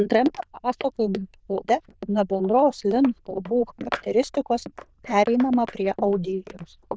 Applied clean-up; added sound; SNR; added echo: neural diffusion model UNIVERSE++.